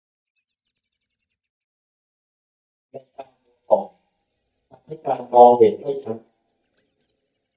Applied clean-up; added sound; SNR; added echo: neural mask model DeepFilterNet 3.